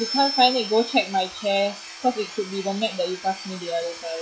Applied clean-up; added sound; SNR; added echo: classical method log-MMSE.